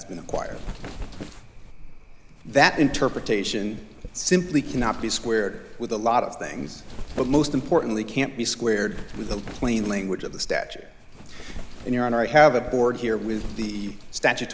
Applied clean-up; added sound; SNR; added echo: none; Wind; 11 dB; none.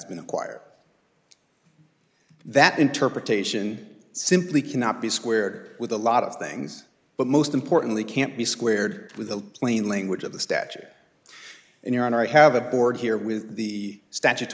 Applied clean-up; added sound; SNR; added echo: none; none; none; none.